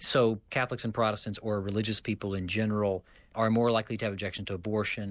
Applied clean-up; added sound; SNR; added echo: none; none; none; none.